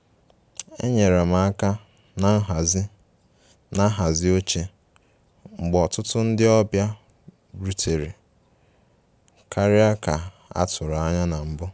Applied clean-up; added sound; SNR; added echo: none; none; none; none.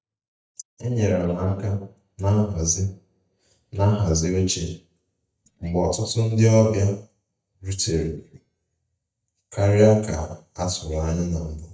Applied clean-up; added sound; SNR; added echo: neural mask model DeepFilterNet 3.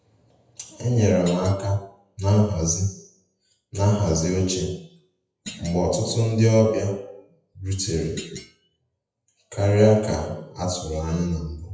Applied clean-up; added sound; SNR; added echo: classical method WPE with log-MMSE.